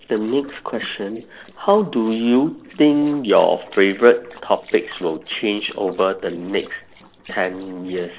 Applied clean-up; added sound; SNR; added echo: neural separator model SepFormer DNS4.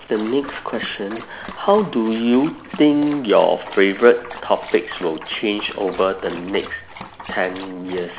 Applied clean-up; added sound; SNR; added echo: none; Dog; 17 dB; none.